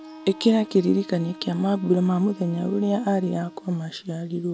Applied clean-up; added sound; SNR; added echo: none; Wind instrument, woodwind instrument; 20 dB; none.